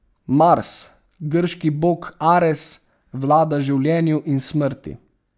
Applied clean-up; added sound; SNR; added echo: none; none; none; none.